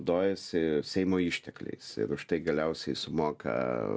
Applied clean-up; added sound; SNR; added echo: none; none; none; none.